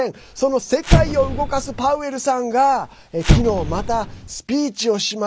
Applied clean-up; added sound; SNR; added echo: none; Explosion; 1 dB; none.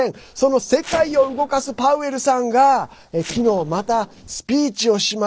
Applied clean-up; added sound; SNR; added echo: neural separator model SepFormer DNS4.